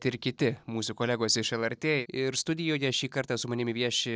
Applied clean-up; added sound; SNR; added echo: none; none; none; none.